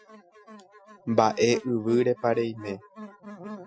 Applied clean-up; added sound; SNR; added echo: classical method Wiener filter.